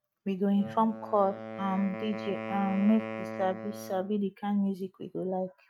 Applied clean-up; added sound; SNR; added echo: neural mask model RNNoise.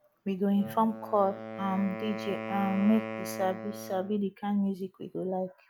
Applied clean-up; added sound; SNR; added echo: none; Wind instrument, woodwind instrument; 10 dB; none.